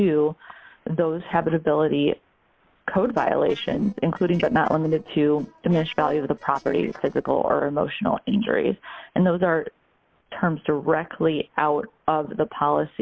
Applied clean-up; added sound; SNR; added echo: neural separator model SepFormer DNS4.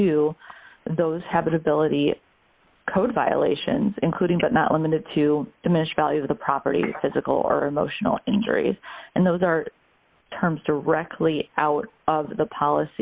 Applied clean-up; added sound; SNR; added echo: none; none; none; none.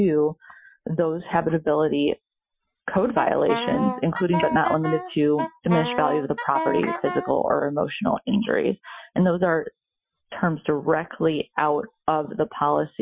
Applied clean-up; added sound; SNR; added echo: classical method Wiener filter.